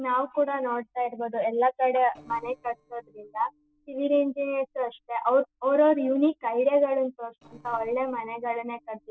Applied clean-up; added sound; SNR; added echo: neural separator model SepFormer DNS4.